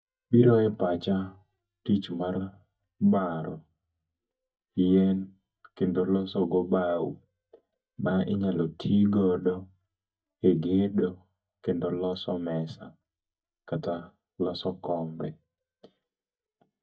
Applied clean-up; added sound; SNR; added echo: neural mask model DeepFilterNet 3.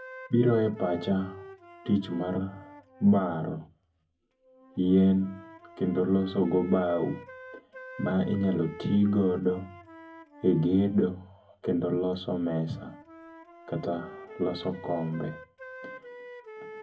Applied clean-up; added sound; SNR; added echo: none; Wind instrument, woodwind instrument; 18 dB; reverberation time 0.3 s.